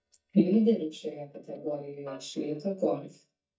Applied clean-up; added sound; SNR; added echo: neural mask model DeepFilterNet 3.